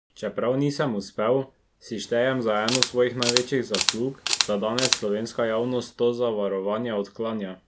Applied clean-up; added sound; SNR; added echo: none; Camera; 3 dB; none.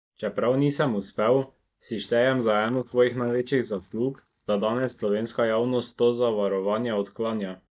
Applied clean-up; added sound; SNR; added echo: neural mask model DeepFilterNet 3.